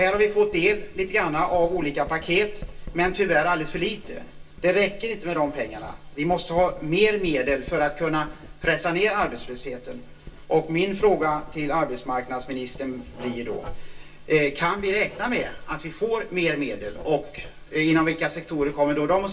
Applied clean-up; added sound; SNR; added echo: none; Writing; 15 dB; reverberation time 0.2 s.